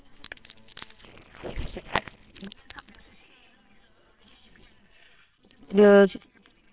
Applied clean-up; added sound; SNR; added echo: neural separator model SepFormer WHAMR!.